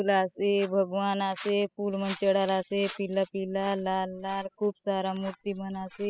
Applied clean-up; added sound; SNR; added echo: classical method spectral subtraction.